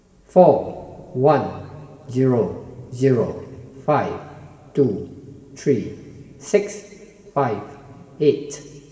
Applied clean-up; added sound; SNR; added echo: none; none; none; reverberation time 1.8 s.